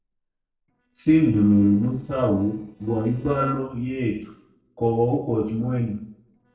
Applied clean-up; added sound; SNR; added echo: neural separator model SepFormer DNS4.